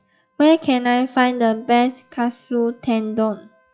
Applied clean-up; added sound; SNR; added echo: classical method log-MMSE.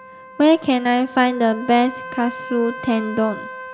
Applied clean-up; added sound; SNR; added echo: none; Trumpet; 14 dB; none.